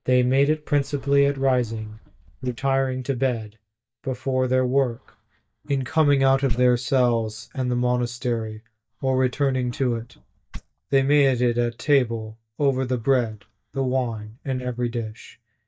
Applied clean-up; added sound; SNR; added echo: neural mask model DeepFilterNet 3.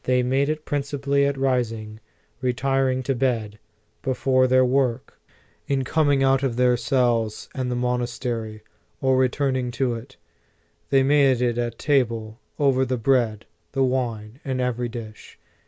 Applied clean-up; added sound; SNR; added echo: none; none; none; none.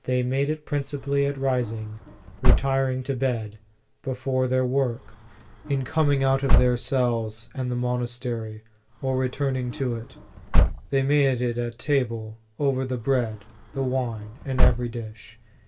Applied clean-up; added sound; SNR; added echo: none; Slam / Car; 1 dB; reverberation time 0.2 s.